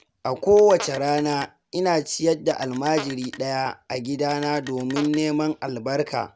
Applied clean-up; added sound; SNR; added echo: none; Telephone + Fart; 18 dB; none.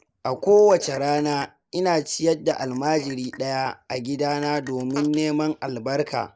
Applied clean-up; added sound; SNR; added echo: neural mask model Resemble Enhance denoiser.